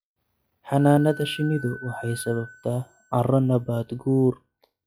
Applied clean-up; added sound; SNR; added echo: classical method log-MMSE.